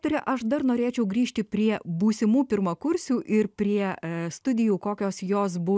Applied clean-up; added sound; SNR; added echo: none; none; none; none.